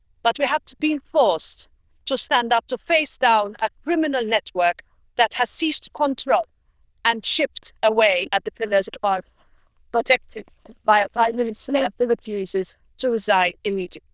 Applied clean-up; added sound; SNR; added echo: neural diffusion model UNIVERSE++.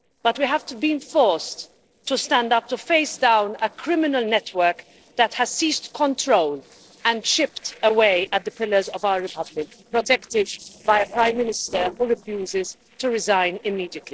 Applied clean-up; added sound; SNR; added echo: neural separator model SepFormer DNS4.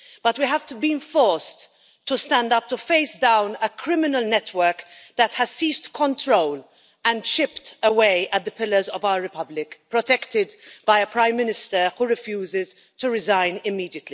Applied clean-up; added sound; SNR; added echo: none; none; none; none.